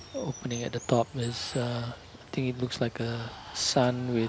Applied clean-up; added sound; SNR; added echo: none; Water; 16 dB; none.